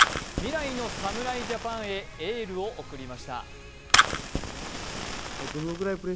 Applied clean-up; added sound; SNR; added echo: none; Fire; -4 dB; none.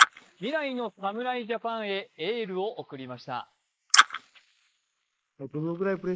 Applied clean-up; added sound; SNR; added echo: neural mask model Resemble Enhance denoiser.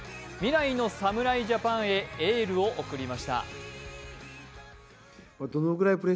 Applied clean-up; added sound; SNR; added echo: none; none; none; none.